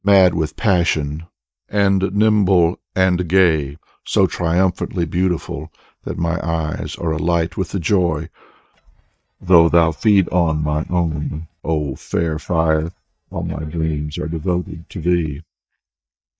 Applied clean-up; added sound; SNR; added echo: neural mask model DeepFilterNet 3.